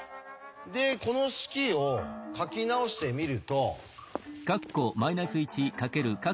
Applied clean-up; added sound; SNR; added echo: none; none; none; none.